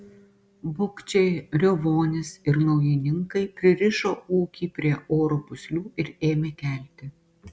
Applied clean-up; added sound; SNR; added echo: none; none; none; none.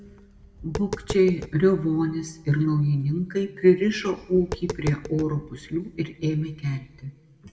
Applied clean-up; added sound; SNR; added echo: none; Tap; 14 dB; reverberation time 0.9 s.